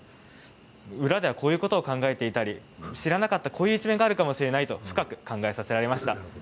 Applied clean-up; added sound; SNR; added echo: none; none; none; none.